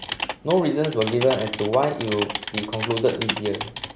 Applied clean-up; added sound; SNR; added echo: none; Typing; 7 dB; none.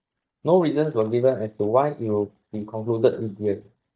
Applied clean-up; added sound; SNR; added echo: neural mask model DeepFilterNet 3.